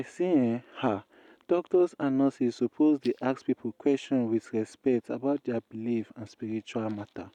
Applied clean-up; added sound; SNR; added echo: none; none; none; none.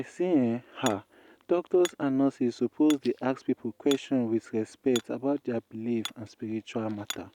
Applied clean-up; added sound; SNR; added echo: none; Hammer; 17 dB; none.